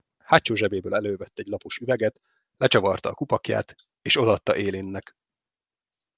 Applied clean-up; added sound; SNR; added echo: none; none; none; none.